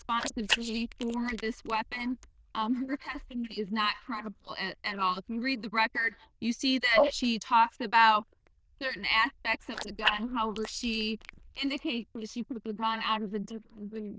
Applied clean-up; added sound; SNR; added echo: neural diffusion model UNIVERSE++.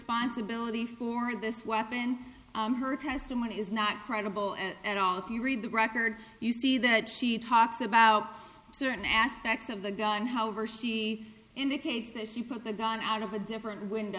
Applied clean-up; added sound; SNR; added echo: none; none; none; none.